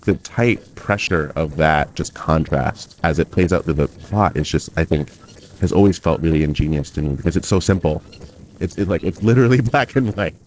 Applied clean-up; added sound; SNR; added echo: neural separator model SepFormer DNS4.